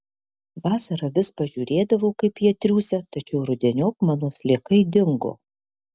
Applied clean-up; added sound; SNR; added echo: none; none; none; none.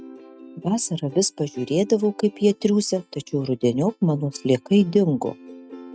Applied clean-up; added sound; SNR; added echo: neural mask model RNNoise.